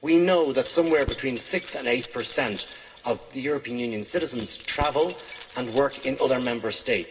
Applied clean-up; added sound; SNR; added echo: none; Keys jangling; 16 dB; reverberation time 0.2 s.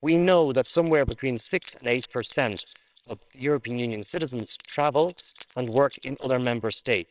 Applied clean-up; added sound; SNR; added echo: neural separator model SepFormer WHAMR!.